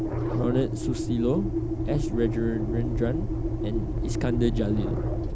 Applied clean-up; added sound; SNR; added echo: none; Engine; -2 dB; none.